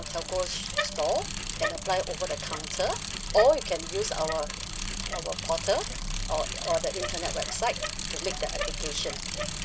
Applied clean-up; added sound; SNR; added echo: none; Bicycle; 3 dB; none.